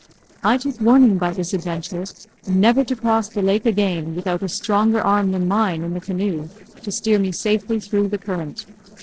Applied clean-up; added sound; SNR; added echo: neural separator model SepFormer DNS4.